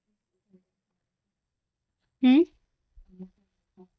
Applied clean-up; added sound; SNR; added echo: neural mask model DeepFilterNet 3.